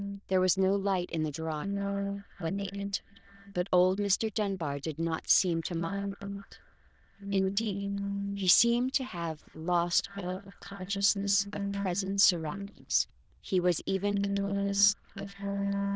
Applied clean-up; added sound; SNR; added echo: neural diffusion model UNIVERSE++.